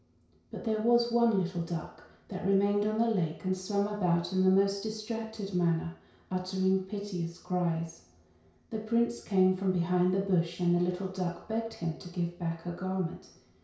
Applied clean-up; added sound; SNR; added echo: none; none; none; reverberation time 0.6 s.